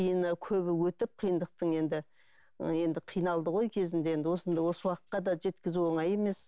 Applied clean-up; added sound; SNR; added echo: none; none; none; none.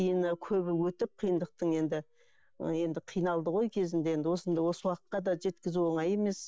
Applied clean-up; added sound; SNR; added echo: neural mask model DeepFilterNet 3.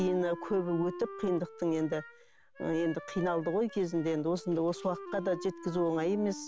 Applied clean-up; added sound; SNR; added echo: none; Wind instrument, woodwind instrument; 14 dB; none.